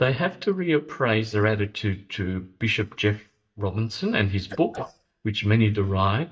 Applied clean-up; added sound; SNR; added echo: neural mask model DeepFilterNet 3.